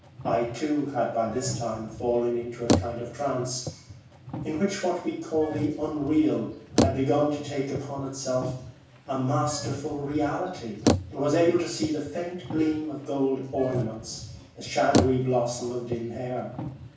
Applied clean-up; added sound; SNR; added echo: none; Bicycle; 5 dB; reverberation time 0.7 s.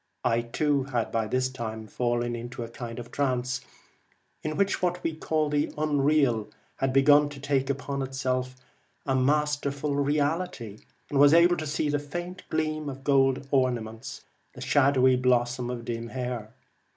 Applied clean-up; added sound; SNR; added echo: none; none; none; none.